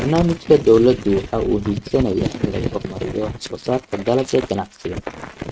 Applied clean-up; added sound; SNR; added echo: neural mask model RNNoise.